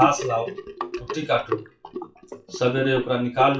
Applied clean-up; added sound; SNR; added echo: classical method WPE with log-MMSE.